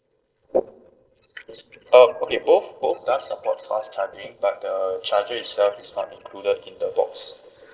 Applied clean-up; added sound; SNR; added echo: neural separator model SepFormer DNS4.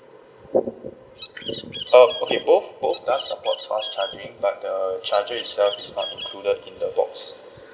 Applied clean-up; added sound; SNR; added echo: none; Bird; 12 dB; reverberation time 1.0 s.